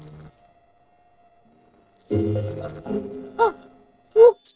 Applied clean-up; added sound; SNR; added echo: neural separator model SepFormer DNS4.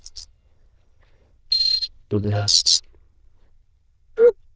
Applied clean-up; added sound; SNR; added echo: neural diffusion model UNIVERSE++.